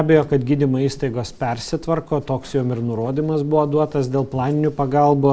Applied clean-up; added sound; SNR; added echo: none; none; none; none.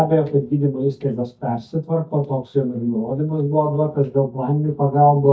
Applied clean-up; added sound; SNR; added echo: neural mask model DeepFilterNet 3.